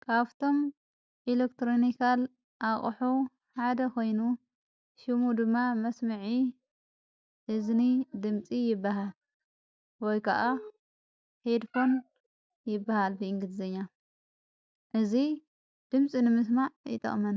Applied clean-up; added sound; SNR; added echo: none; none; none; none.